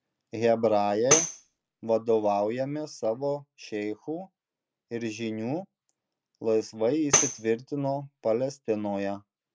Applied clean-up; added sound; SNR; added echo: none; Tambourine; 1 dB; none.